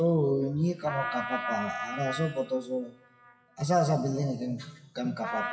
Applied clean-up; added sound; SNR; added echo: classical method WPE with log-MMSE.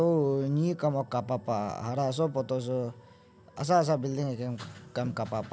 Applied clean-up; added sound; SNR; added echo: none; none; none; none.